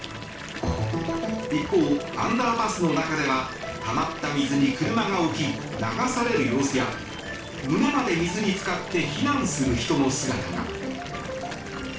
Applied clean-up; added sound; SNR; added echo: none; Fill (with liquid) / Bathtub (filling or washing) / Water tap, faucet; 12 dB; reverberation time 0.3 s.